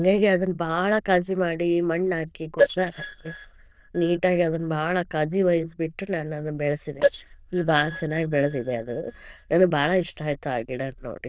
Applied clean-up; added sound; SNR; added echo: neural diffusion model UNIVERSE++.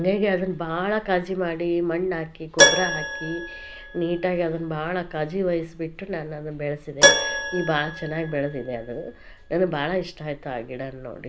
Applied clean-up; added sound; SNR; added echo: none; Keyboard (musical); 1 dB; none.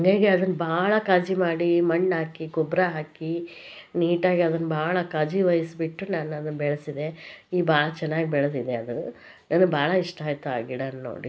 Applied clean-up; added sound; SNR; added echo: none; none; none; none.